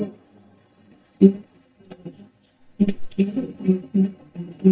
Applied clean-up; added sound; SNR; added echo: neural mask model DeepFilterNet 3.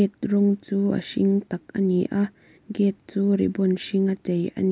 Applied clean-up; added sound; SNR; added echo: none; none; none; none.